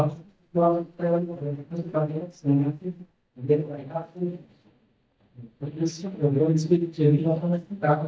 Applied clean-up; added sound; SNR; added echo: neural mask model DeepFilterNet 3.